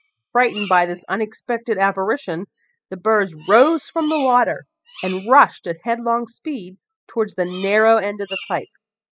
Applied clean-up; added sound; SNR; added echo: classical method spectral subtraction.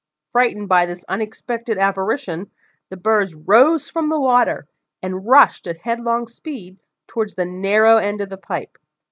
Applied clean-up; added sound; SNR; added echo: none; none; none; none.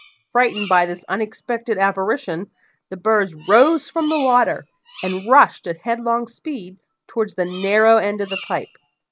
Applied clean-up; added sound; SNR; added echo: none; Bird vocalization, bird call, bird song; 20 dB; none.